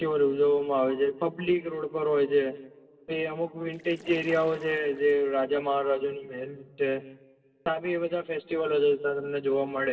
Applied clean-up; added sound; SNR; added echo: neural separator model SepFormer DNS4.